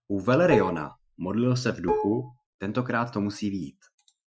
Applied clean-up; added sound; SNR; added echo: classical method Wiener filter.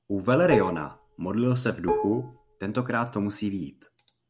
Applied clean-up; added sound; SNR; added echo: none; Dishes, pots, and pans; 6 dB; none.